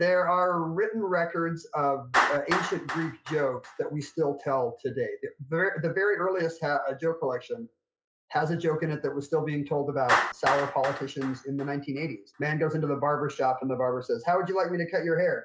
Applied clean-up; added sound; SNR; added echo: classical method log-MMSE.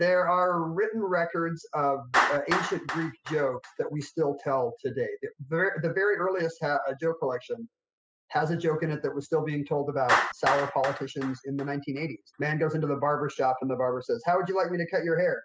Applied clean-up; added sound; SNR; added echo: classical method spectral subtraction.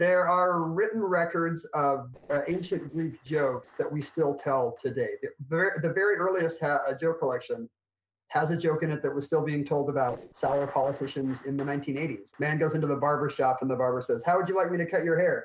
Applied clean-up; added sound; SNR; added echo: neural separator model SepFormer DNS4.